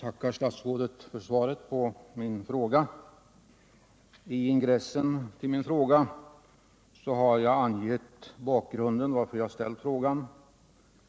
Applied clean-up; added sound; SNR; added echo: none; none; none; none.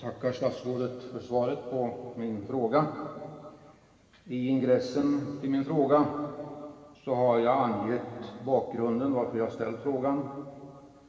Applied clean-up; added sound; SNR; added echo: none; none; none; reverberation time 2.4 s.